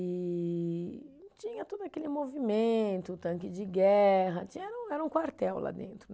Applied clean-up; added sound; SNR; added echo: none; none; none; none.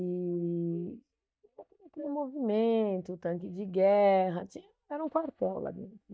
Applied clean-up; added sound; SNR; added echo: neural mask model DeepFilterNet 3.